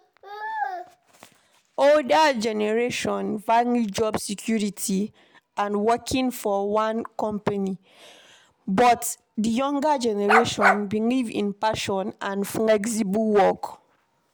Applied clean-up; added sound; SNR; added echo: none; Bark; -3 dB; none.